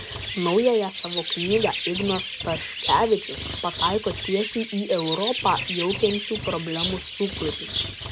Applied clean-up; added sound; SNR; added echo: none; Bird; 3 dB; none.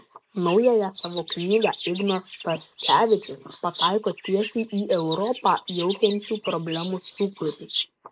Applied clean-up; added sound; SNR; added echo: neural mask model Resemble Enhance denoiser.